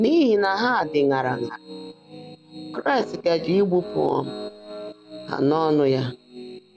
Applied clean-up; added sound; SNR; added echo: none; Piano; 15 dB; none.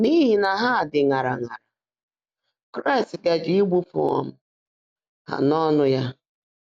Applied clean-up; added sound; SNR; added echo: none; none; none; none.